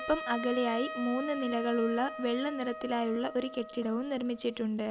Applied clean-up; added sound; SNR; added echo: none; Trumpet; 10 dB; none.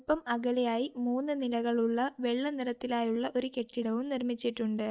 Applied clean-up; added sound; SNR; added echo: neural mask model DeepFilterNet 3.